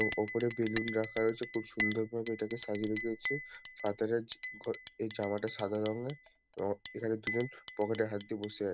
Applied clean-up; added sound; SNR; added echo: none; Chink, clink; -3 dB; none.